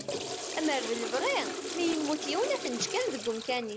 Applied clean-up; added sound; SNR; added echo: none; Toilet flush / Water; 5 dB; none.